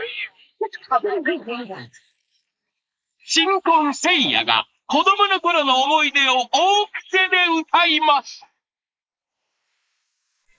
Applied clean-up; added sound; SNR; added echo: neural mask model Resemble Enhance denoiser.